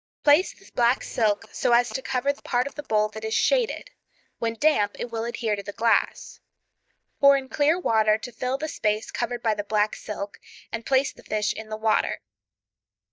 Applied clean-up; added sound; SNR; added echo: neural mask model DeepFilterNet 3.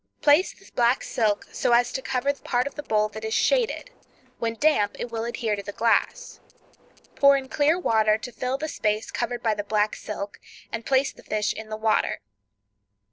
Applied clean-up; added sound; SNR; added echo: neural separator model SepFormer DNS4.